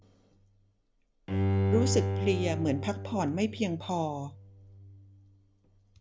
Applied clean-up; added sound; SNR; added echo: none; Bowed string instrument; 0 dB; none.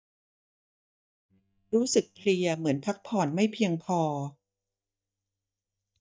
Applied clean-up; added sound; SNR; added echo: neural mask model DeepFilterNet 3.